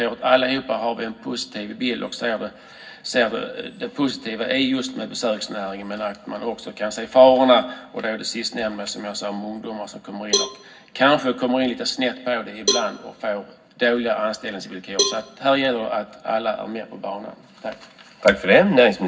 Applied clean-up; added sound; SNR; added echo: none; Cowbell; 7 dB; reverberation time 0.4 s.